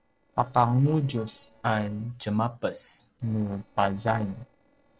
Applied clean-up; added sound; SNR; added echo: neural separator model SepFormer DNS4.